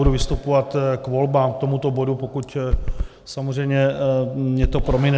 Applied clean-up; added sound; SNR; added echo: none; Run; 0 dB; none.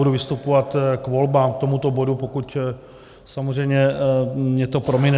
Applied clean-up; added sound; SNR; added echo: none; none; none; none.